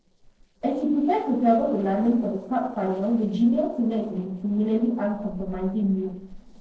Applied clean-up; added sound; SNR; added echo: neural separator model SepFormer DNS4.